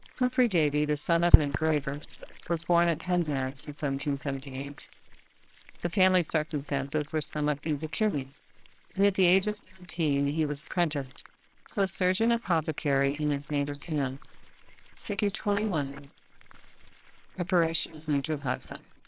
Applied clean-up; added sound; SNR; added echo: neural separator model SepFormer WHAMR!.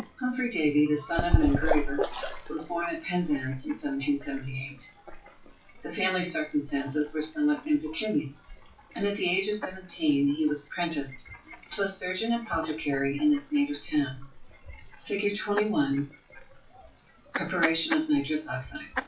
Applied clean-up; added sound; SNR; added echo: classical method WPE with log-MMSE.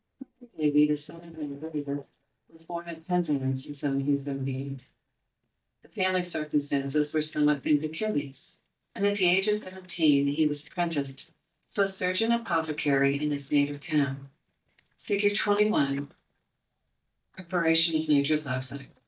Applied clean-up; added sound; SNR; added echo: neural mask model DeepFilterNet 3.